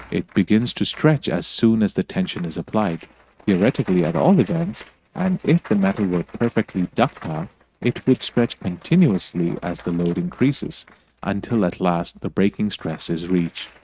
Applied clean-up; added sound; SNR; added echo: neural mask model RNNoise.